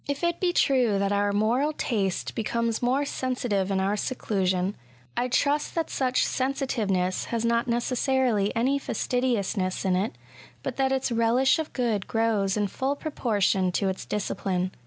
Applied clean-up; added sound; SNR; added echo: none; none; none; none.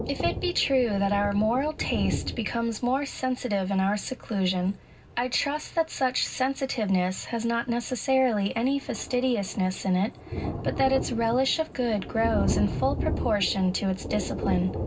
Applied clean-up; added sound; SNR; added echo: none; Thunder; 8 dB; reverberation time 0.4 s.